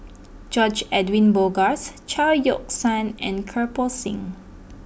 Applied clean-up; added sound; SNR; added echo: none; none; none; none.